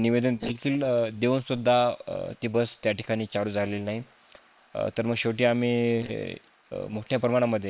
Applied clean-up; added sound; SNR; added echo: neural separator model SepFormer WHAM!.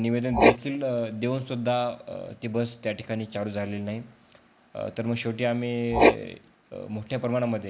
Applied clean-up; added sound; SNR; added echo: none; Writing; 1 dB; none.